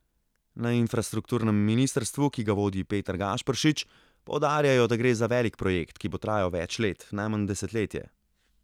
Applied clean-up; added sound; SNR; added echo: none; none; none; none.